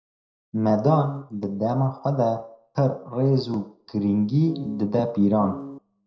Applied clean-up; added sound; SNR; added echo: neural separator model SepFormer DNS4.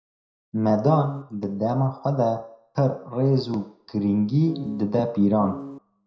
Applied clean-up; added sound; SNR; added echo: none; Piano; 11 dB; reverberation time 0.5 s.